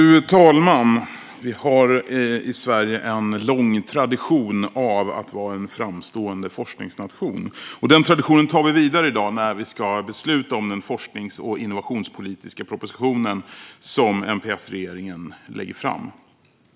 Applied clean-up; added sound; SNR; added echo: none; none; none; none.